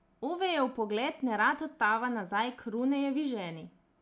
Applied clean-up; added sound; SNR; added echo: none; none; none; none.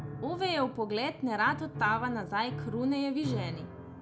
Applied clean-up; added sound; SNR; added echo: none; Piano; 9 dB; none.